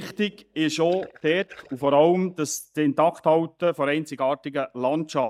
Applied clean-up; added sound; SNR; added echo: neural mask model DeepFilterNet 3.